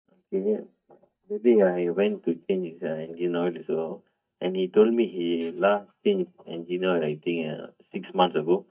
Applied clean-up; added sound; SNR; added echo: neural mask model DeepFilterNet 3.